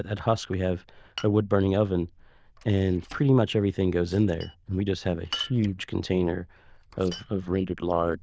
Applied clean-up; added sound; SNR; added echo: neural diffusion model UNIVERSE++.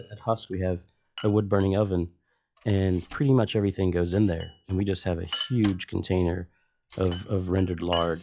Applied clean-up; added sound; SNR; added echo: classical method log-MMSE.